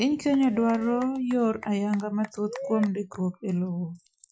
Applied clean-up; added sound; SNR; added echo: classical method Wiener filter.